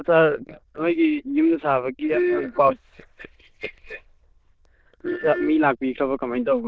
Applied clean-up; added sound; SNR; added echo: neural diffusion model UNIVERSE++.